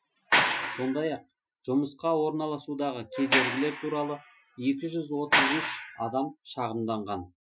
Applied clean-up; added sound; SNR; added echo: classical method Wiener filter.